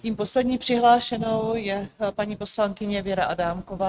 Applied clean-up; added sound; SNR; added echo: neural mask model RNNoise.